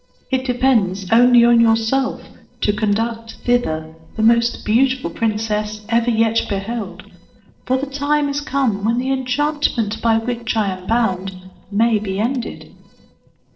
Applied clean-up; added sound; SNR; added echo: neural separator model SepFormer DNS4.